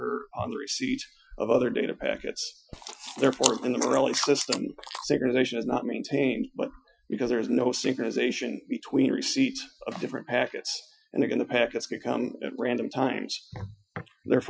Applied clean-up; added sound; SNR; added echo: classical method Wiener filter.